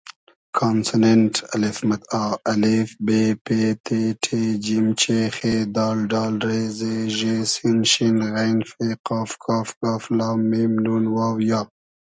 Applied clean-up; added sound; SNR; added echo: none; none; none; none.